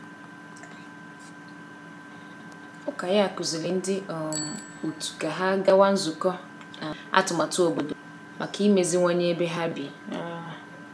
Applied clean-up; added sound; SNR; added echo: none; Engine + Bicycle bell; 14 dB; none.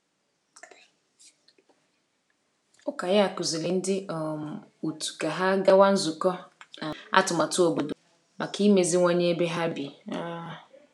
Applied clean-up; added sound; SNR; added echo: none; none; none; none.